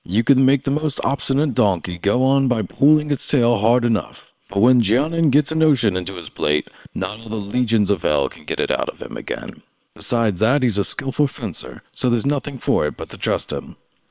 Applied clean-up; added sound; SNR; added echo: neural separator model SepFormer WHAM!.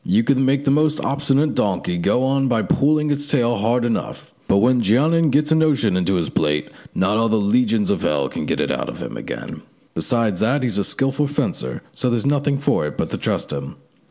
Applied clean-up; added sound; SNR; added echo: none; none; none; none.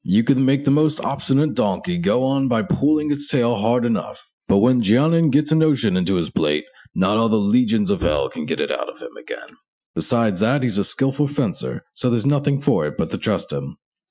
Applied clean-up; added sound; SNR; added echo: classical method Wiener filter.